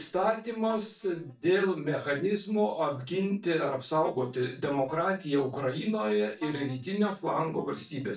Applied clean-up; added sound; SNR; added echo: neural mask model DeepFilterNet 3.